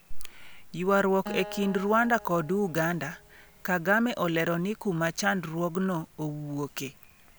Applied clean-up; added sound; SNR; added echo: none; Acoustic guitar; 17 dB; none.